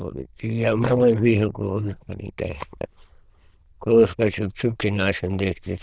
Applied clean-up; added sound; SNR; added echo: neural diffusion model UNIVERSE++.